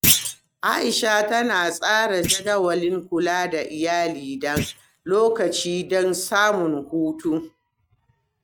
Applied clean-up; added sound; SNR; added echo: neural mask model RNNoise.